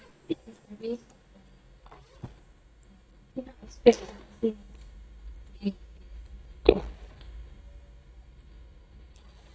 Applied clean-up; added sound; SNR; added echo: neural mask model DeepFilterNet 3.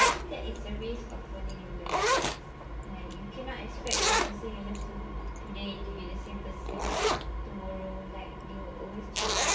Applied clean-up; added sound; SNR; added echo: none; Zipper (clothing); -3 dB; reverberation time 2.2 s.